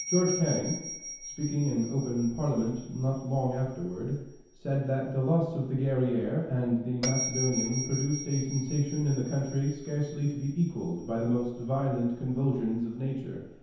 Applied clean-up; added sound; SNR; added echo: none; Bell; 13 dB; reverberation time 0.9 s.